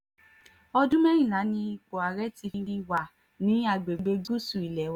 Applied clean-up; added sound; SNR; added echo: none; none; none; none.